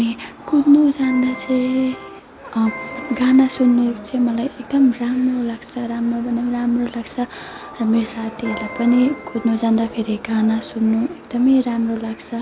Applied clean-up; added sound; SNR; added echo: none; Electric guitar; 15 dB; none.